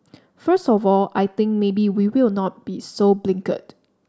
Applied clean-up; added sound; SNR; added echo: none; none; none; none.